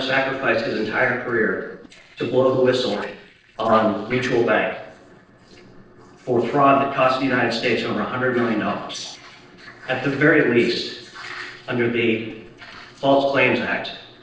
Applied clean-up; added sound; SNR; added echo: neural separator model SepFormer DNS4.